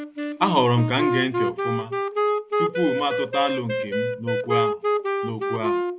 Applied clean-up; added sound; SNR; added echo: none; Wind instrument, woodwind instrument; -1 dB; none.